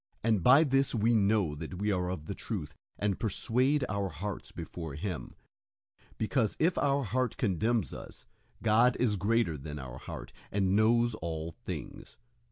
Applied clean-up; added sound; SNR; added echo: none; none; none; none.